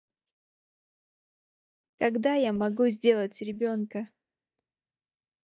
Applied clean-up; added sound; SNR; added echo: neural mask model DeepFilterNet 3.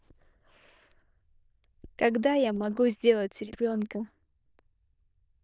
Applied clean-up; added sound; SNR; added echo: neural diffusion model UNIVERSE++.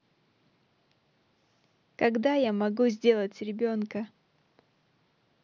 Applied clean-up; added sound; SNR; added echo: none; none; none; none.